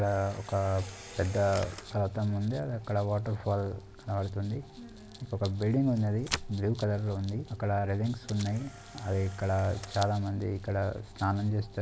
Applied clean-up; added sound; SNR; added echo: none; Camera; 17 dB; none.